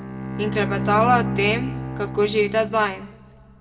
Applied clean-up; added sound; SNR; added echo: none; Bowed string instrument; 5 dB; reverberation time 0.7 s.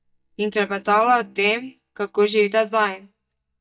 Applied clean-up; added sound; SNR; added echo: neural mask model DeepFilterNet 3.